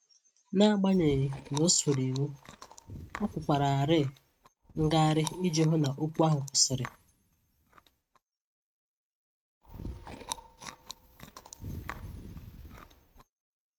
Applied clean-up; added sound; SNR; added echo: neural mask model RNNoise.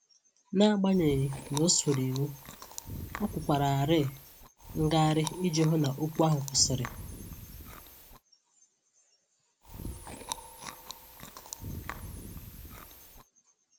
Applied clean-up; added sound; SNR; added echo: none; Chewing, mastication; 12 dB; none.